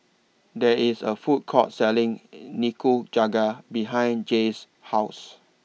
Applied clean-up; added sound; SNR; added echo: none; none; none; none.